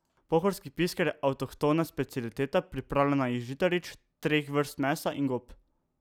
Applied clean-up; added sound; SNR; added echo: none; none; none; none.